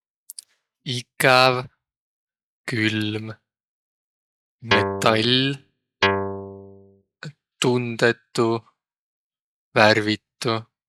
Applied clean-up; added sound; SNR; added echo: classical method log-MMSE.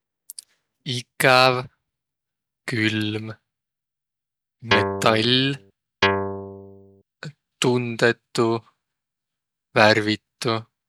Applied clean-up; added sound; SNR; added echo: none; Guitar; 1 dB; none.